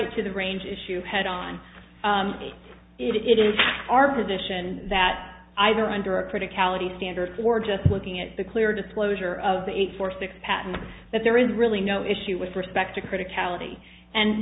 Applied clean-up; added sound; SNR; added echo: none; none; none; none.